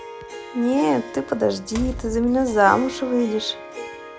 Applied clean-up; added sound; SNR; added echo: none; Harp + Door; 12 dB; none.